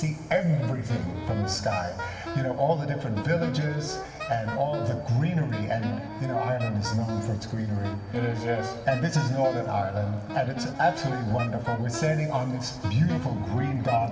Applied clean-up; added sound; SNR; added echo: none; Wind instrument, woodwind instrument; 11 dB; reverberation time 2.3 s.